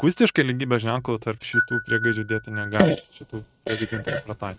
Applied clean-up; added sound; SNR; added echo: neural mask model RNNoise.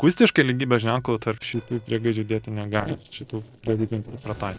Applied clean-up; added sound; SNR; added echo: neural separator model SepFormer DNS4.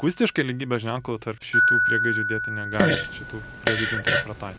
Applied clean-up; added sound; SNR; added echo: none; Fart + Glockenspiel; -3 dB; none.